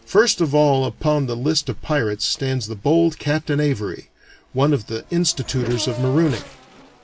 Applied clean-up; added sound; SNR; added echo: none; Race car, auto racing / Accelerating, revving, vroom; 19 dB; none.